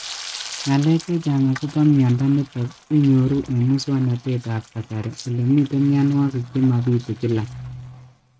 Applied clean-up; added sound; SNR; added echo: neural mask model RNNoise.